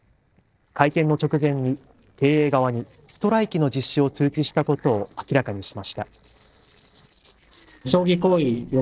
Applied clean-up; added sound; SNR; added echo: neural separator model SepFormer DNS4.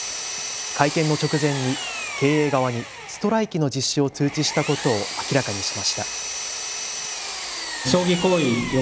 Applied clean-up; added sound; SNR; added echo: none; Power tool; 7 dB; none.